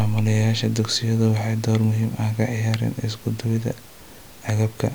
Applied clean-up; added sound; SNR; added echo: none; none; none; none.